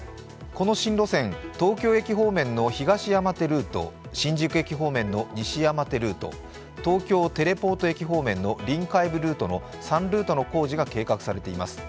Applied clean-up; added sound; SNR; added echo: none; none; none; none.